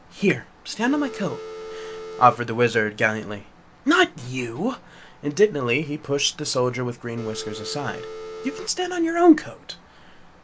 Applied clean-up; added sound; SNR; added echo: none; Telephone; 11 dB; none.